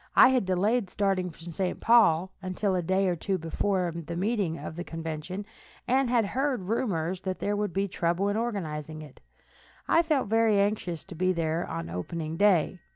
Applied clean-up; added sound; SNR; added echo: none; none; none; none.